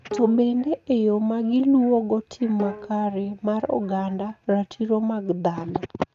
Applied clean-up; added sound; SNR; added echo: neural mask model RNNoise.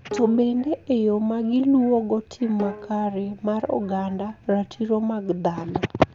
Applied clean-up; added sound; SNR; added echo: none; Bowed string instrument; 17 dB; none.